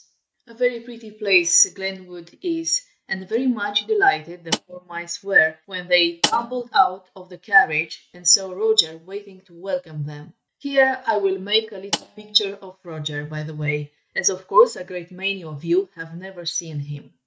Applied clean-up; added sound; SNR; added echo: neural mask model RNNoise.